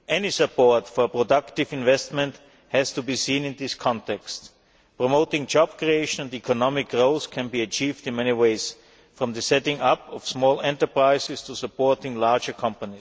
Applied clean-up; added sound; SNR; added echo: none; none; none; none.